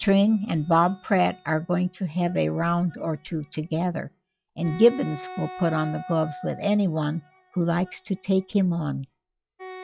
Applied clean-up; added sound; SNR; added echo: classical method log-MMSE.